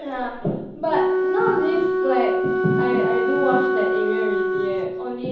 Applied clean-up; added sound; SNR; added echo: none; Wind instrument, woodwind instrument; -3 dB; reverberation time 0.9 s.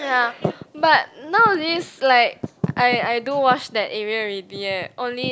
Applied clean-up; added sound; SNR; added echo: none; none; none; none.